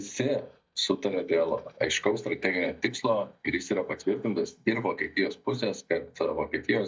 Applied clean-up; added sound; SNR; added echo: neural mask model DeepFilterNet 3.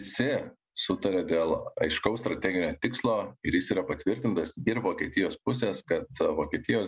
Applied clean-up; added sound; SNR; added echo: none; none; none; none.